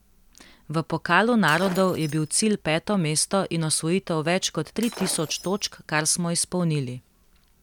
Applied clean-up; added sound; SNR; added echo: none; Shatter; 16 dB; none.